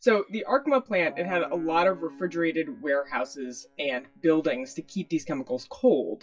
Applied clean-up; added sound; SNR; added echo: classical method WPE with log-MMSE.